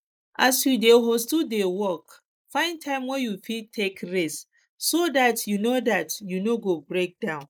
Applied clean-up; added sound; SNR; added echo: neural mask model Resemble Enhance denoiser.